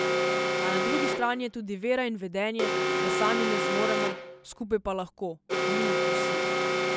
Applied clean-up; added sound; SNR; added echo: none; Alarm; -4 dB; none.